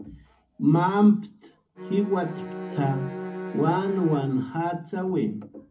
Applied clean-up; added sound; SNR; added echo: none; Bowed string instrument; 12 dB; reverberation time 0.4 s.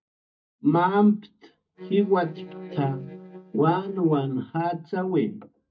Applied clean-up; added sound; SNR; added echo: neural mask model DeepFilterNet 3.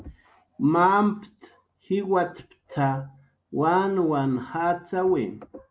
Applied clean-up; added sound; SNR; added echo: none; none; none; none.